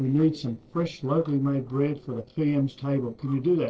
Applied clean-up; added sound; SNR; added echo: neural separator model SepFormer DNS4.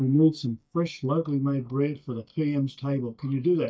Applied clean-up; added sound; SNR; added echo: neural mask model DeepFilterNet 3.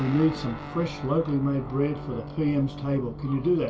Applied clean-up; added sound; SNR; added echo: none; Guitar; 13 dB; reverberation time 0.2 s.